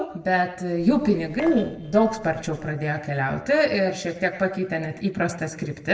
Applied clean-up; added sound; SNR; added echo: neural separator model SepFormer DNS4.